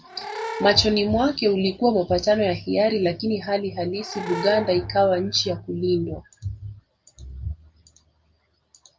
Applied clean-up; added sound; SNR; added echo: none; Animal / Brass instrument; 13 dB; none.